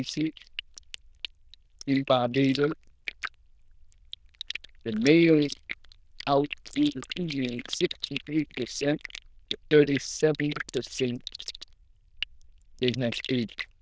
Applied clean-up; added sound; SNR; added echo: neural diffusion model UNIVERSE++.